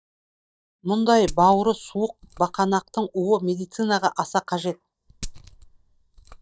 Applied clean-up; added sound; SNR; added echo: neural mask model DeepFilterNet 3.